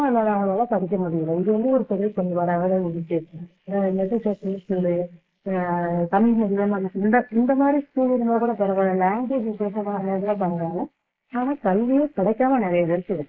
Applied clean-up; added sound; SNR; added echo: neural mask model Resemble Enhance denoiser.